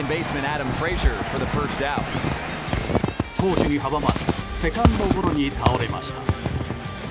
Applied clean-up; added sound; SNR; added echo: none; Squeak / Walk, footsteps; -1 dB; none.